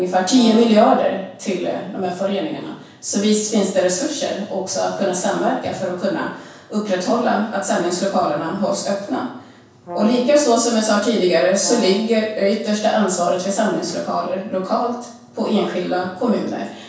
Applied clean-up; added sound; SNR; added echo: none; Brass instrument; 14 dB; reverberation time 0.7 s.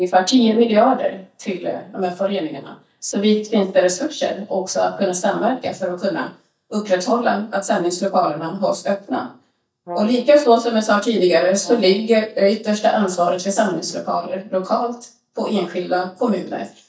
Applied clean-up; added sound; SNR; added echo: neural mask model DeepFilterNet 3.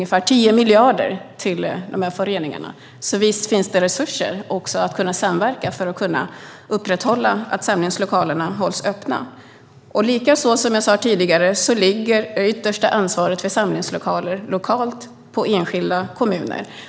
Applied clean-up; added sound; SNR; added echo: none; none; none; none.